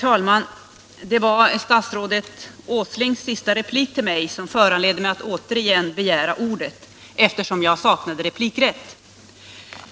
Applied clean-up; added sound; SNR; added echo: none; none; none; none.